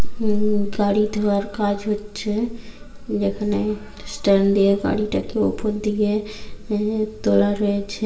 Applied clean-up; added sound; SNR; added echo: none; none; none; reverberation time 1.3 s.